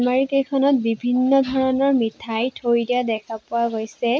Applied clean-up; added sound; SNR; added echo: none; none; none; none.